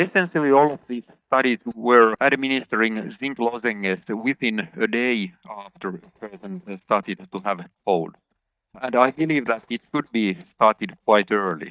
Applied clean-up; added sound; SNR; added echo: neural mask model DeepFilterNet 3.